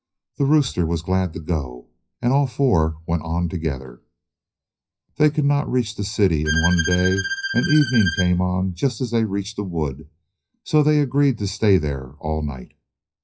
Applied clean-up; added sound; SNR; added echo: classical method WPE with log-MMSE.